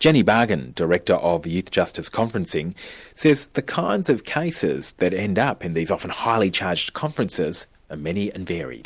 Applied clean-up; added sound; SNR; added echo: none; none; none; none.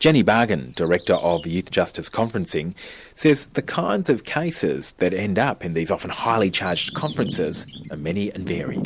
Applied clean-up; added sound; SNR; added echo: none; Bird vocalization, bird call, bird song; 16 dB; none.